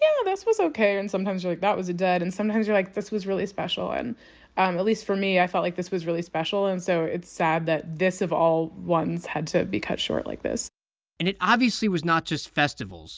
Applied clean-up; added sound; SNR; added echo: none; none; none; none.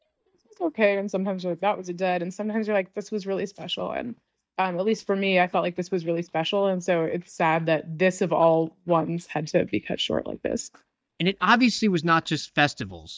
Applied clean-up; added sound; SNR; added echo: neural mask model DeepFilterNet 3.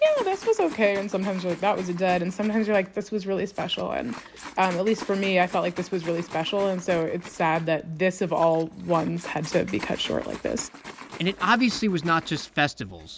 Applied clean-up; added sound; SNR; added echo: none; Liquid; 17 dB; none.